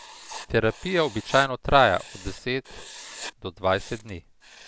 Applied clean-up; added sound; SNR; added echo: none; Writing; 17 dB; none.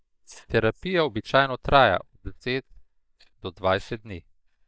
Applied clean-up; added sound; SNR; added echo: neural mask model DeepFilterNet 3.